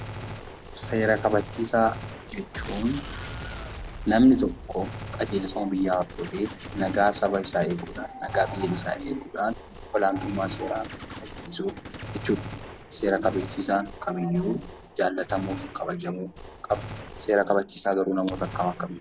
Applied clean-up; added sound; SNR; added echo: none; Gunshot, gunfire; 12 dB; none.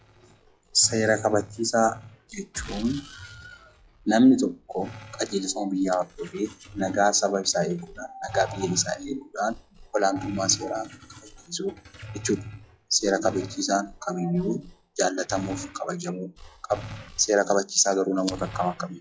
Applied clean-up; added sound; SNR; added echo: classical method log-MMSE.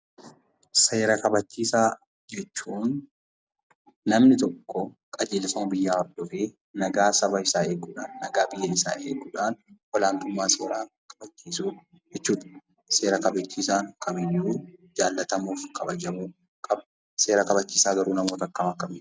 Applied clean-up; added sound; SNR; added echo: none; none; none; none.